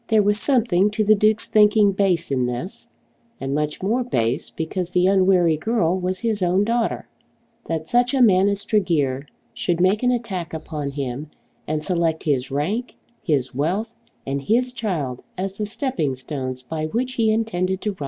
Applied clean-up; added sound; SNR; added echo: none; Wild animals; 17 dB; none.